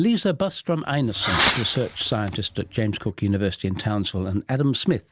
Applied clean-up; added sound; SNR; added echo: none; Fireworks; -1 dB; none.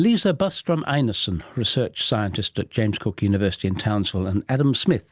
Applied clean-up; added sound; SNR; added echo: none; none; none; none.